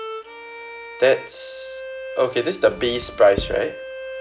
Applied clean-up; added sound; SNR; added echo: none; Bowed string instrument + Writing; 12 dB; none.